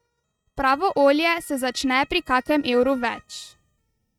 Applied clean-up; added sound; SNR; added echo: neural mask model RNNoise.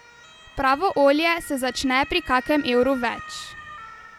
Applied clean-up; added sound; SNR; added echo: none; Motor vehicle (road) / Siren; 18 dB; none.